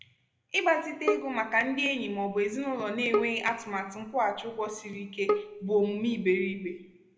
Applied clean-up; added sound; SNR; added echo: none; Bowed string instrument; 5 dB; reverberation time 0.7 s.